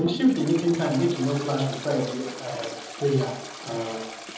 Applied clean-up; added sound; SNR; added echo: none; Toilet flush; 12 dB; reverberation time 0.8 s.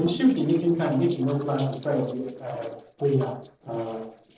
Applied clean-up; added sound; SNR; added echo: neural separator model SepFormer DNS4.